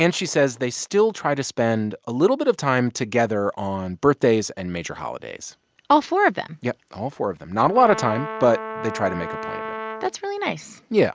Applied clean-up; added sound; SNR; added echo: none; Brass instrument; 9 dB; none.